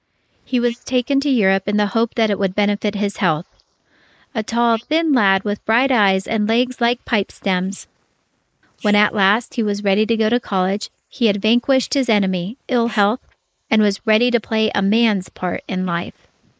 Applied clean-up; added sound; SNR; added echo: neural mask model Resemble Enhance denoiser.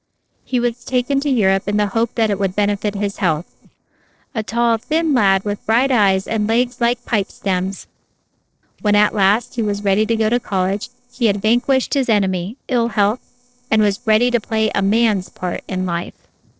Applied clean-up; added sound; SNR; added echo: neural separator model SepFormer DNS4.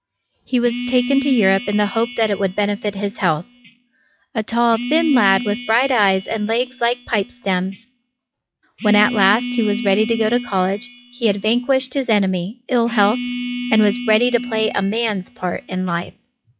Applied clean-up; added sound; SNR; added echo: classical method log-MMSE.